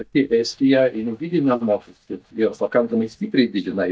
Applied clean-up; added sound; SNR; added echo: neural mask model DeepFilterNet 3.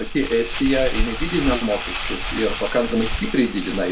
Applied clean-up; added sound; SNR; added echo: none; Crumpling, crinkling; 2 dB; none.